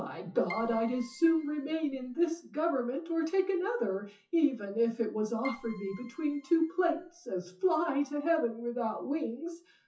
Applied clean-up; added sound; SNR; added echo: classical method WPE with log-MMSE.